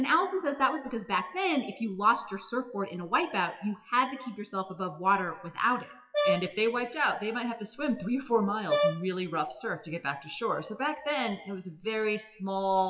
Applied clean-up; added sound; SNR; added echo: classical method WPE with log-MMSE.